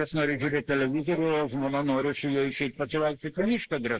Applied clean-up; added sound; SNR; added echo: neural mask model Resemble Enhance denoiser.